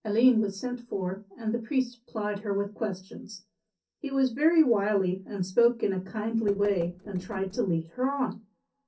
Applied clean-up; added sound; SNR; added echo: neural separator model SepFormer DNS4.